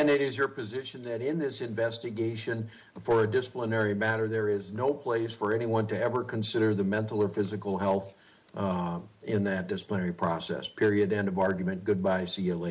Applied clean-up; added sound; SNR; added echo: none; none; none; none.